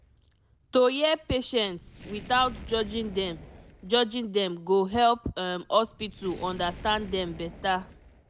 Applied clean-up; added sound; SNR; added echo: none; Fire; 18 dB; none.